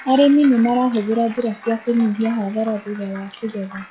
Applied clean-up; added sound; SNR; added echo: classical method log-MMSE.